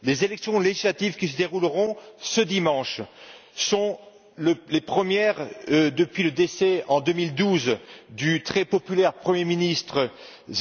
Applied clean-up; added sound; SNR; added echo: none; none; none; none.